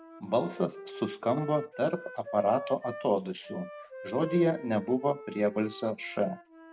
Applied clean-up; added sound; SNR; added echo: none; Wind instrument, woodwind instrument; 13 dB; none.